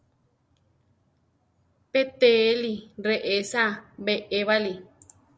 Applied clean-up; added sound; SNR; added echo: none; none; none; none.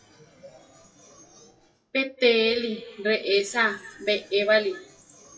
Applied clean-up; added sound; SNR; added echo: classical method WPE with log-MMSE.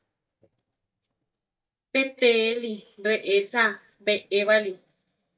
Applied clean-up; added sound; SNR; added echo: neural mask model DeepFilterNet 3.